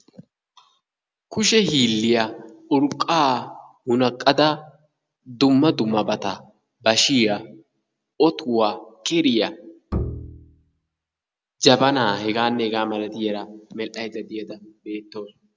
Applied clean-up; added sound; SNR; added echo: none; Bowed string instrument; 8 dB; none.